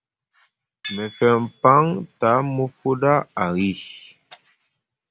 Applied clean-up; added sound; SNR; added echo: none; Tools; 19 dB; none.